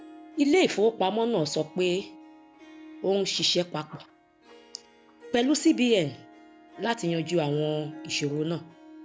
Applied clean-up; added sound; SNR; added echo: none; Harp; 20 dB; none.